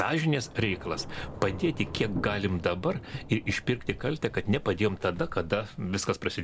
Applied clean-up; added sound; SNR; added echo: none; Thunder / Rain; 12 dB; none.